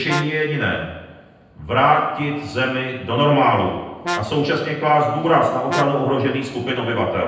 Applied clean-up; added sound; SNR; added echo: none; Brass instrument; 12 dB; reverberation time 0.9 s.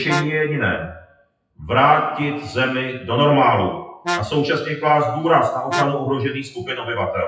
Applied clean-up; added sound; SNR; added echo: classical method WPE with log-MMSE.